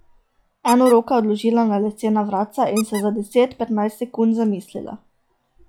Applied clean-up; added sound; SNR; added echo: classical method log-MMSE.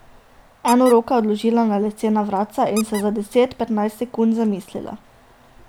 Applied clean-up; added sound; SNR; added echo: none; Squeak; 19 dB; none.